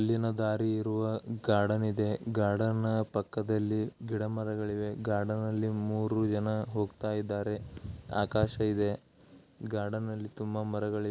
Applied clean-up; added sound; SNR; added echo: none; none; none; none.